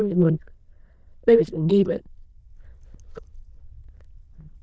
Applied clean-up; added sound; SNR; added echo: neural diffusion model UNIVERSE++.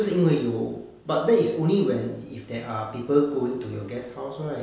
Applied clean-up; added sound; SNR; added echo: none; none; none; none.